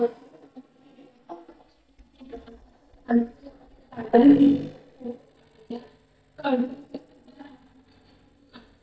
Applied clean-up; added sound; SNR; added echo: neural mask model DeepFilterNet 3.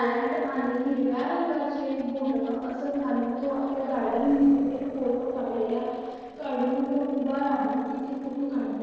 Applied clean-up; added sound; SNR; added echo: neural separator model SepFormer DNS4.